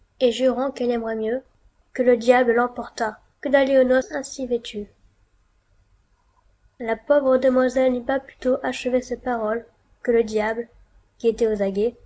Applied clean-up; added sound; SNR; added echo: none; none; none; none.